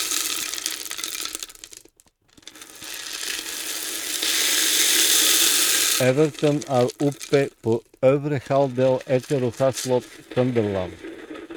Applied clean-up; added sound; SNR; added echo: neural mask model RNNoise.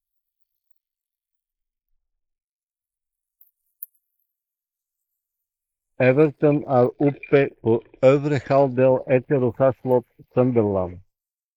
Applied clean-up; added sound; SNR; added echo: neural mask model Resemble Enhance denoiser.